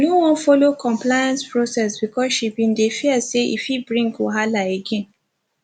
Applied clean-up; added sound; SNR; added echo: none; none; none; none.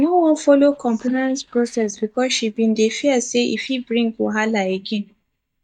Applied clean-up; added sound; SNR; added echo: neural mask model DeepFilterNet 3.